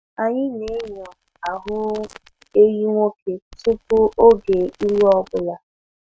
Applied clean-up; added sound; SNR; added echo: neural mask model RNNoise.